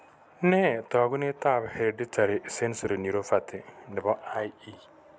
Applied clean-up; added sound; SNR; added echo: none; none; none; none.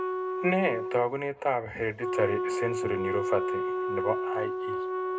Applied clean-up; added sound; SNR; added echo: none; Wind instrument, woodwind instrument; 0 dB; reverberation time 0.2 s.